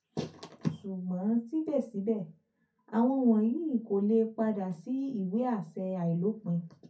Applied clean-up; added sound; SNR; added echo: none; none; none; reverberation time 0.3 s.